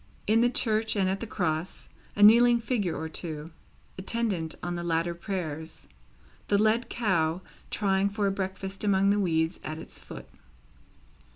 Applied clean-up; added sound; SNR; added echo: none; none; none; none.